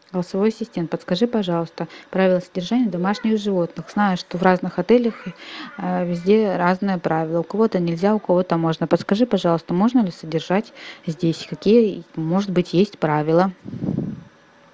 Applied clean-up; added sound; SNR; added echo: none; none; none; none.